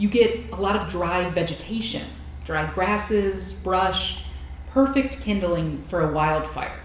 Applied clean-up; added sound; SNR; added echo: none; Truck; 13 dB; reverberation time 0.8 s.